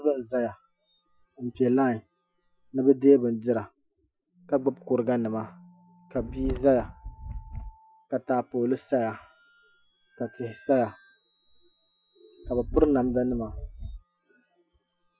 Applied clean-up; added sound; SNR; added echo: classical method Wiener filter.